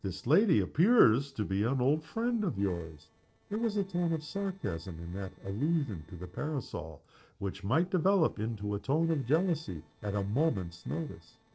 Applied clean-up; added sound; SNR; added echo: neural separator model SepFormer DNS4.